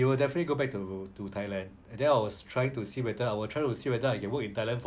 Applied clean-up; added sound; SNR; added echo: none; none; none; none.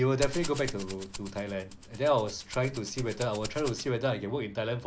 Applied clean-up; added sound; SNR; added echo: none; Rattle (instrument); 9 dB; none.